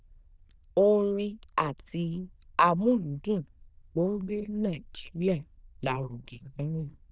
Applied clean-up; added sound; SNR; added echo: neural diffusion model UNIVERSE++.